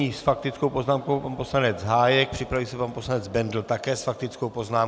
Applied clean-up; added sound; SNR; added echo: none; none; none; none.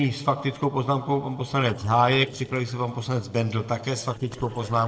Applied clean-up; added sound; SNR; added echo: neural separator model SepFormer DNS4.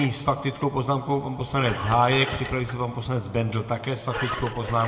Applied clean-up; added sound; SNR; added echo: none; Engine; 12 dB; reverberation time 1.4 s.